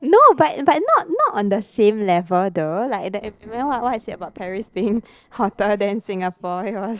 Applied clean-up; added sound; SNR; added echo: neural separator model SepFormer DNS4.